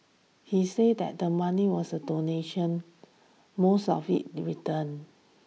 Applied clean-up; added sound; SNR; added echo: none; none; none; none.